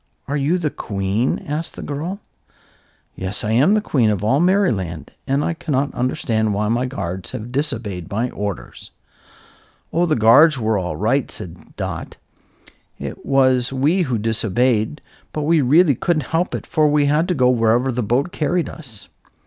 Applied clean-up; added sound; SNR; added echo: none; none; none; none.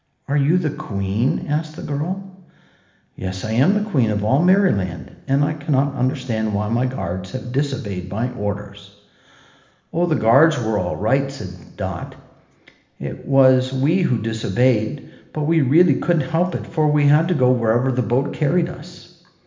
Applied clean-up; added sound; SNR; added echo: none; none; none; reverberation time 1.1 s.